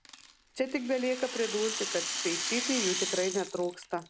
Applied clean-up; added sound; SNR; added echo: none; Rattle; 4 dB; none.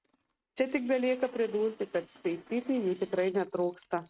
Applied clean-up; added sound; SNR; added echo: neural mask model RNNoise.